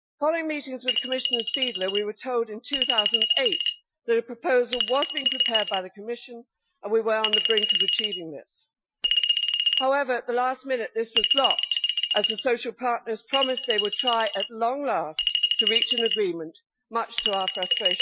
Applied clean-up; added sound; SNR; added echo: classical method Wiener filter.